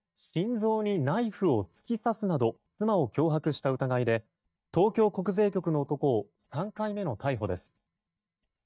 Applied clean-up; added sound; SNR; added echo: neural mask model DeepFilterNet 3.